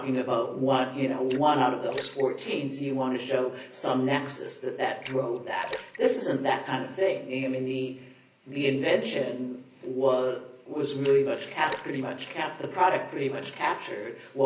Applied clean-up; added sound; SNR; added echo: none; Splash, splatter; 15 dB; reverberation time 0.5 s.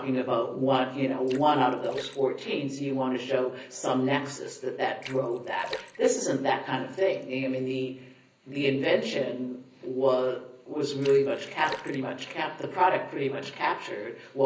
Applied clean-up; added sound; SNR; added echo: neural separator model SepFormer DNS4.